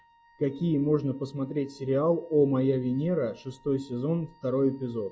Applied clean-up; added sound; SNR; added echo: classical method log-MMSE.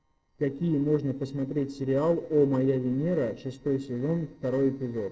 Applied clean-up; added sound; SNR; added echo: neural separator model SepFormer DNS4.